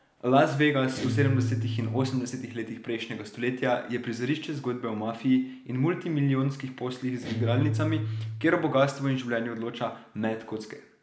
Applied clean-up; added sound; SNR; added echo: none; Guitar; 4 dB; none.